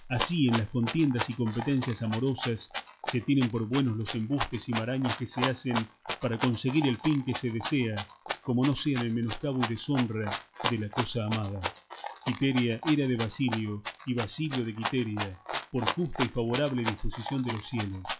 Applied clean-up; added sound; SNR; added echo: classical method log-MMSE.